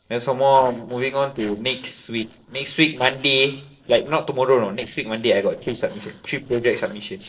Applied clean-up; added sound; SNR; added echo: neural separator model SepFormer DNS4.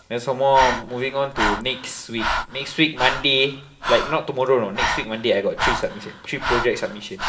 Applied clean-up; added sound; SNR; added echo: none; Breathing; 5 dB; reverberation time 0.5 s.